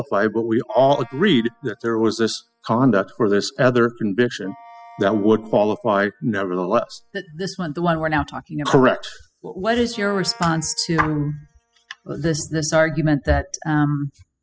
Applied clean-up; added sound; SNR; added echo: classical method spectral subtraction.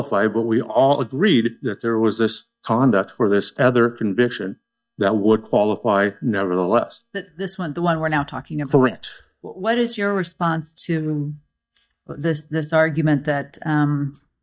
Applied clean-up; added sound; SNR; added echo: neural mask model DeepFilterNet 3.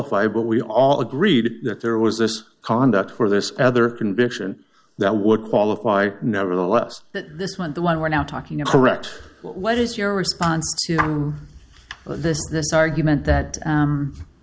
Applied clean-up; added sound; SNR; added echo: none; none; none; none.